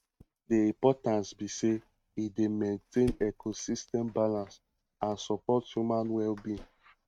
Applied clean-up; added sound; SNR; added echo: neural mask model RNNoise.